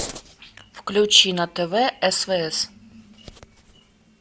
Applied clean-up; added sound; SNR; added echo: none; none; none; none.